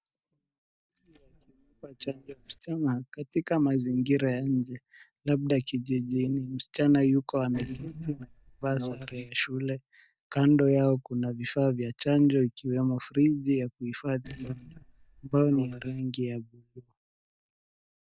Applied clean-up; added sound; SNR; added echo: neural mask model DeepFilterNet 3.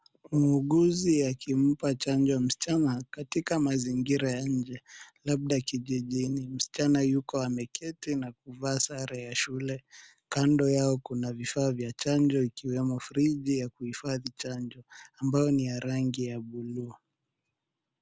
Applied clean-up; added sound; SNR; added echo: none; none; none; none.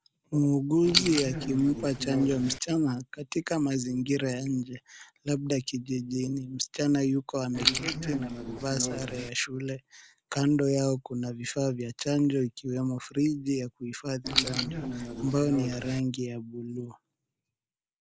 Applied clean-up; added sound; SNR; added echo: neural mask model Resemble Enhance denoiser.